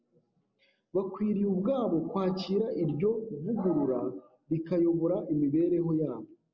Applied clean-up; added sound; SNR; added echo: none; none; none; none.